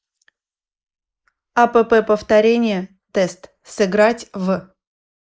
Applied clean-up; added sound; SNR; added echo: neural mask model Resemble Enhance denoiser.